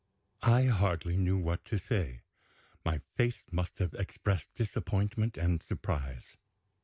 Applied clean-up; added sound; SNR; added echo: none; none; none; none.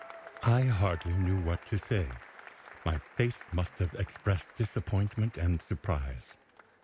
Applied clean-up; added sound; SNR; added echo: none; Applause / Crowd / Cheering; 20 dB; none.